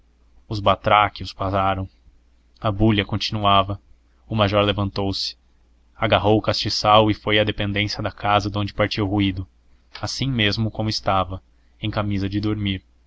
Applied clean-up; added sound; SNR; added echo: none; none; none; none.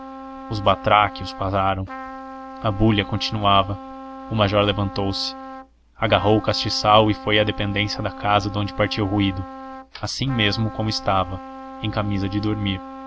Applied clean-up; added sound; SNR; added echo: none; Trumpet; 14 dB; none.